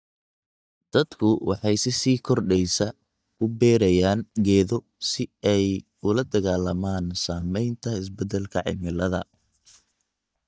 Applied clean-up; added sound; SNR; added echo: neural mask model DeepFilterNet 3.